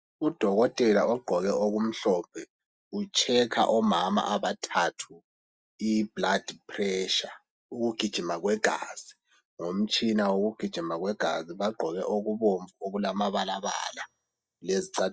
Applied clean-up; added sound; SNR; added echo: neural mask model DeepFilterNet 3.